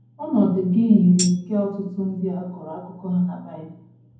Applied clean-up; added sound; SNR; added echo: none; Tambourine; 10 dB; reverberation time 0.9 s.